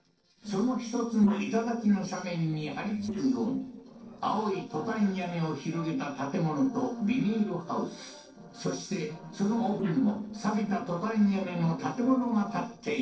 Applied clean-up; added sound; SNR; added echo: neural separator model SepFormer DNS4.